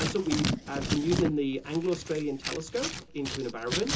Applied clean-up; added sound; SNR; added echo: none; Scissors; 3 dB; reverberation time 0.2 s.